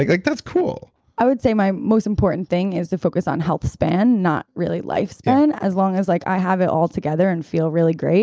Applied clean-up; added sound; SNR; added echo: none; none; none; none.